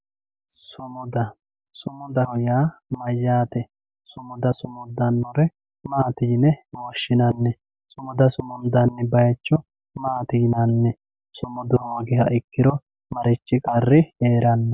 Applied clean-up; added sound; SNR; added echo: none; none; none; none.